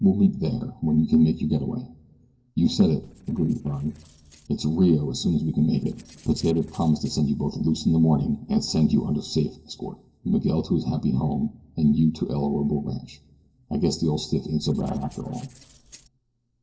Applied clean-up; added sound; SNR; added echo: neural separator model SepFormer DNS4.